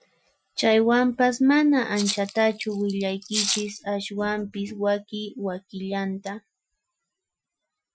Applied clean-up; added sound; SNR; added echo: classical method Wiener filter.